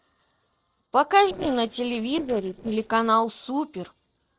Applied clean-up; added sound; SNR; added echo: neural separator model SepFormer DNS4.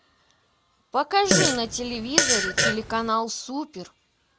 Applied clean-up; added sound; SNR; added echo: none; Fart; -4 dB; none.